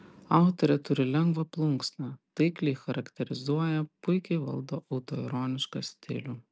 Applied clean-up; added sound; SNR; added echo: none; none; none; none.